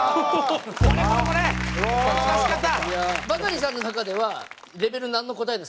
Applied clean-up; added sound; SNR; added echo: none; Bowed string instrument; 3 dB; none.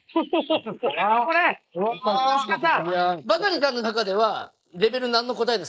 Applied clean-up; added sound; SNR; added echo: neural mask model Resemble Enhance denoiser.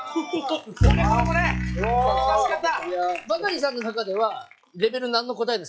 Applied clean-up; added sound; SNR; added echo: classical method log-MMSE.